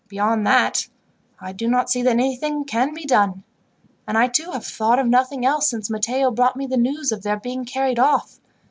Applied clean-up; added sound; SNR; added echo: none; none; none; none.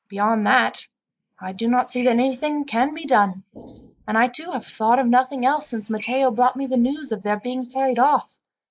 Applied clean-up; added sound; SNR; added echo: neural mask model Resemble Enhance denoiser.